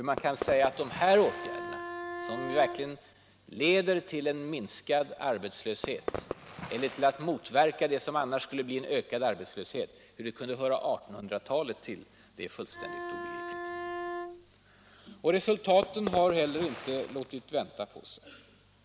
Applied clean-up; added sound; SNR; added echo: none; Bowed string instrument + Fireworks; 8 dB; none.